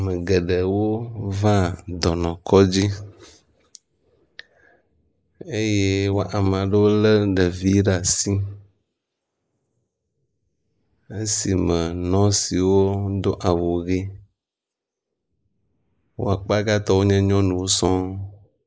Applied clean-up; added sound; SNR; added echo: neural mask model Resemble Enhance denoiser.